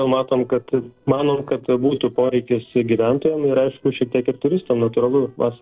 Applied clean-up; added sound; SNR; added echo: neural separator model SepFormer DNS4.